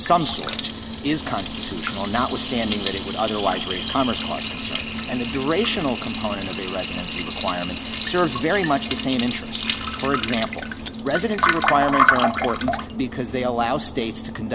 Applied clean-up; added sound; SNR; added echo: none; Liquid; 2 dB; none.